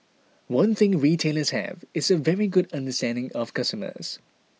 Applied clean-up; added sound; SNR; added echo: none; none; none; none.